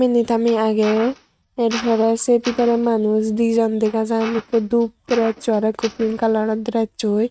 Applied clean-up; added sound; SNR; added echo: neural mask model RNNoise.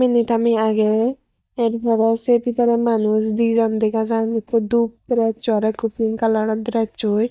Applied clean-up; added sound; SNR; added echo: neural mask model DeepFilterNet 3.